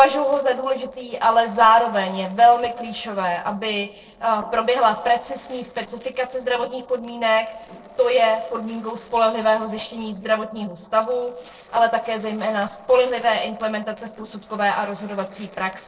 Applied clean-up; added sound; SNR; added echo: neural separator model SepFormer DNS4.